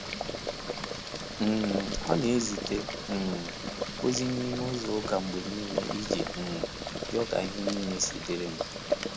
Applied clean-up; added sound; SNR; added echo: none; Boiling; 2 dB; none.